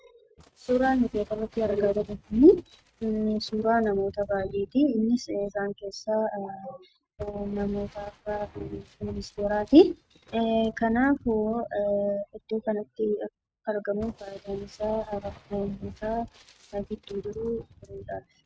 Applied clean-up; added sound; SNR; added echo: neural mask model RNNoise.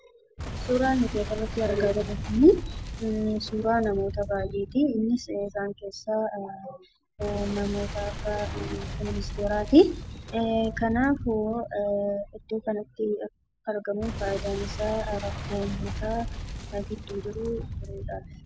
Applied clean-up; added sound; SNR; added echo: none; Boom; 9 dB; none.